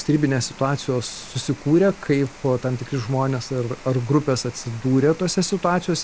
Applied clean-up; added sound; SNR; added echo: none; Rain; 19 dB; none.